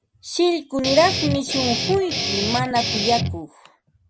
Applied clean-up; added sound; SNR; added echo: none; Guitar; 2 dB; none.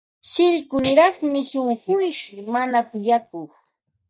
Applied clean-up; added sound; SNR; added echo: neural mask model DeepFilterNet 3.